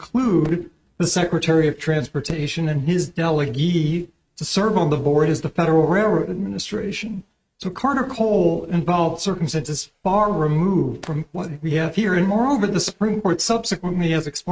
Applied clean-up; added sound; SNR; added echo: neural mask model RNNoise.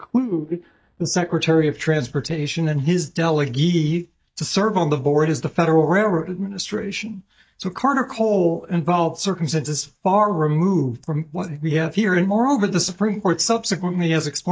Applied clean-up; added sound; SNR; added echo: neural mask model DeepFilterNet 3.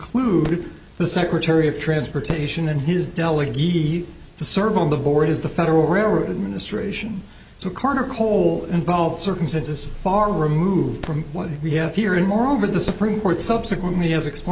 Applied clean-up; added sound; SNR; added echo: none; Fireworks; 19 dB; none.